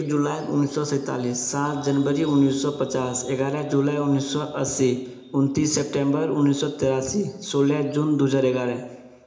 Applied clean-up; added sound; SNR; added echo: none; none; none; reverberation time 0.8 s.